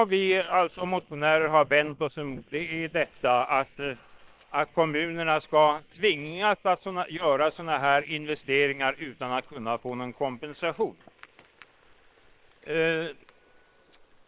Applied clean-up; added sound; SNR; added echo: neural separator model SepFormer WHAM!.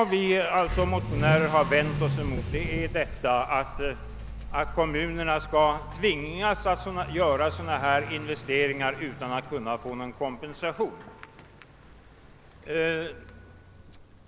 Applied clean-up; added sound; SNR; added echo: none; Accelerating, revving, vroom / Vehicle; 7 dB; none.